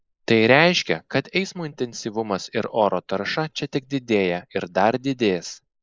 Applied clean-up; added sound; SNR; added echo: neural mask model Resemble Enhance denoiser.